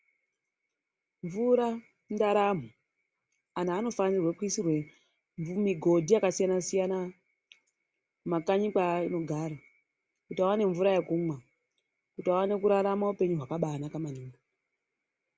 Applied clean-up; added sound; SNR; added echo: none; none; none; none.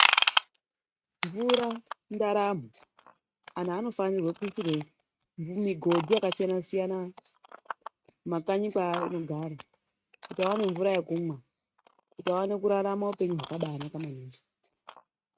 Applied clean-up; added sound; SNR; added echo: neural mask model RNNoise.